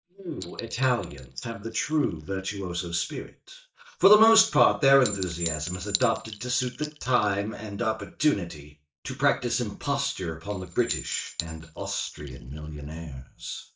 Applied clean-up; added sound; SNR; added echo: neural mask model DeepFilterNet 3.